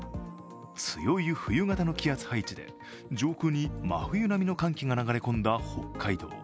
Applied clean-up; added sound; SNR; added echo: none; none; none; none.